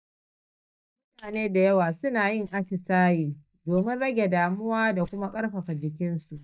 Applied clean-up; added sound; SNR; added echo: neural mask model DeepFilterNet 3.